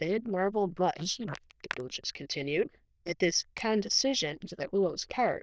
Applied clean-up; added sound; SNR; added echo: neural diffusion model UNIVERSE++.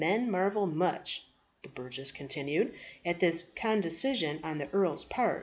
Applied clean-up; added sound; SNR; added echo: none; none; none; none.